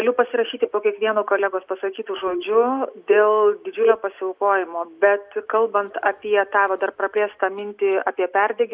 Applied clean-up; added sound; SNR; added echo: none; none; none; none.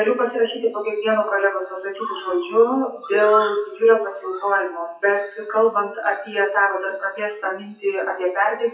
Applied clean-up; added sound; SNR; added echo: classical method WPE with log-MMSE.